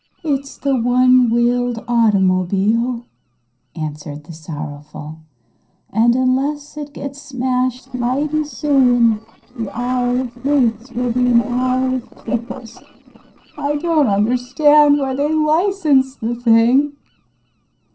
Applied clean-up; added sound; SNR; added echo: neural separator model SepFormer DNS4.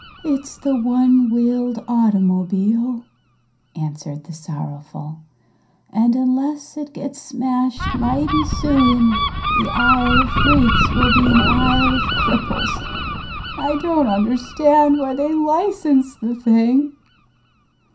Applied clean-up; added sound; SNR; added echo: none; Gull, seagull; 4 dB; reverberation time 0.3 s.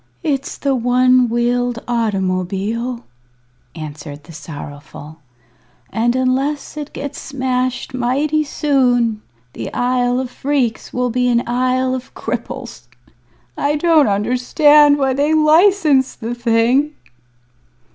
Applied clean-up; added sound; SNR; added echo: none; none; none; none.